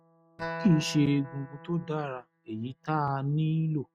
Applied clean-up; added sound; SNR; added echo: neural mask model RNNoise.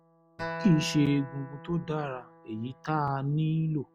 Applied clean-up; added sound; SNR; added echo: none; Acoustic guitar; 13 dB; none.